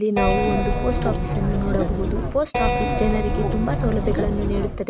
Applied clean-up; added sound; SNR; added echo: none; Keyboard (musical); -2 dB; none.